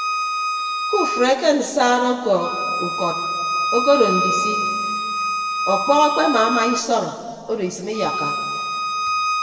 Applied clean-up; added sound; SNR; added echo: none; Bowed string instrument; 2 dB; reverberation time 1.9 s.